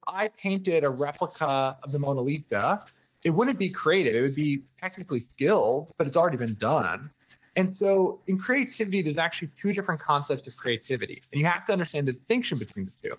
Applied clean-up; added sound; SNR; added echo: neural mask model DeepFilterNet 3.